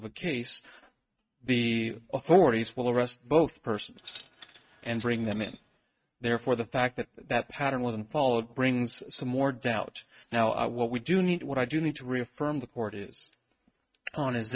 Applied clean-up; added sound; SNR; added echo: neural mask model RNNoise.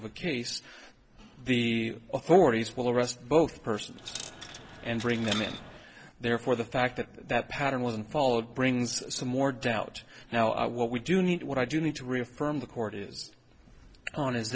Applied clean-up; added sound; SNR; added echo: none; Coin (dropping); 11 dB; none.